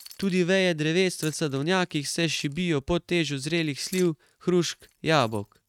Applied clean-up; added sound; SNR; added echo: neural mask model RNNoise.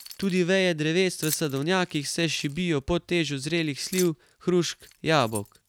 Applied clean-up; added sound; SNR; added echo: none; Keys jangling; 17 dB; none.